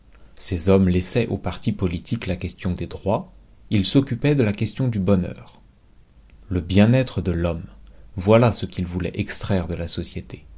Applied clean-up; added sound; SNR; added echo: none; none; none; none.